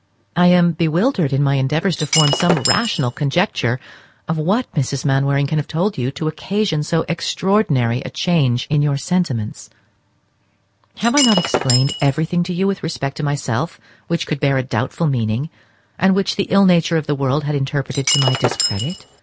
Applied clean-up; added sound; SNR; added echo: none; Shatter; 3 dB; none.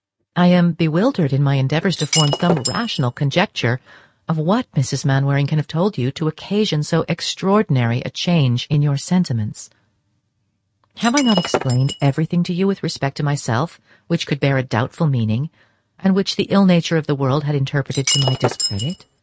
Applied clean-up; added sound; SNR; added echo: neural mask model RNNoise.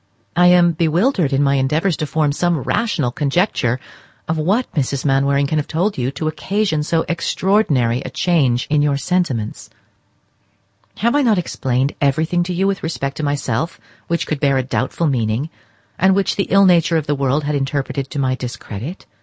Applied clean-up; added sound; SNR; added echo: none; none; none; none.